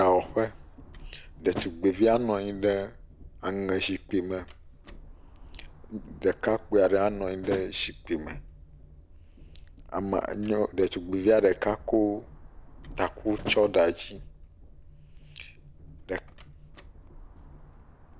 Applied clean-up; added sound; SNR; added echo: none; Train + Slam; 15 dB; none.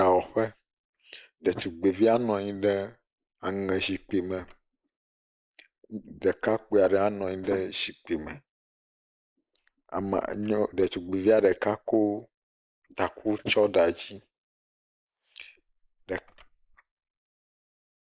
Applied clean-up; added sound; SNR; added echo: neural mask model Resemble Enhance denoiser.